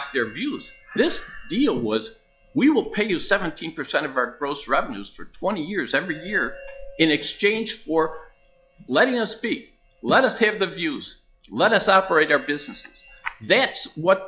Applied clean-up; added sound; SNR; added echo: classical method log-MMSE.